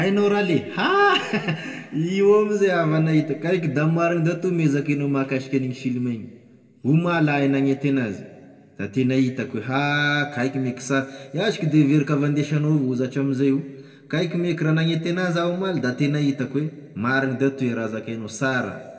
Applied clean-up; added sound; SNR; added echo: none; none; none; reverberation time 1.5 s.